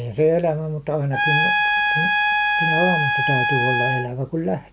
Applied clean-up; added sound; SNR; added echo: none; Trumpet; -3 dB; none.